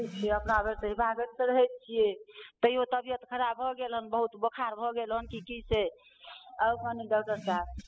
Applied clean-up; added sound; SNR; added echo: classical method spectral subtraction.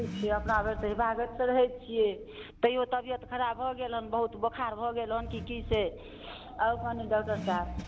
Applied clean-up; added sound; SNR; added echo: none; Accelerating, revving, vroom; 11 dB; none.